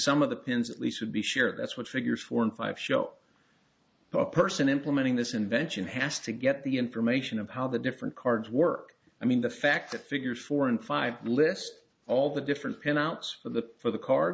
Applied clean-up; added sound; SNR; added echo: none; none; none; none.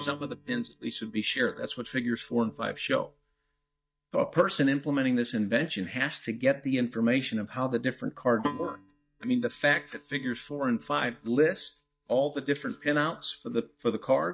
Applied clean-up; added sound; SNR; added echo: neural mask model DeepFilterNet 3.